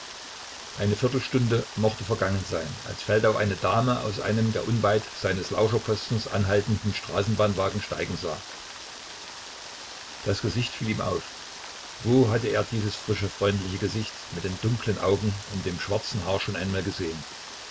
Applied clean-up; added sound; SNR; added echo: none; Rain; 13 dB; none.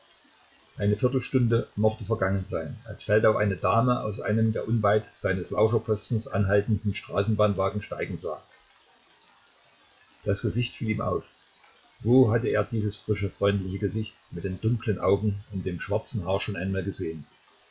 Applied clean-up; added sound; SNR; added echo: classical method log-MMSE.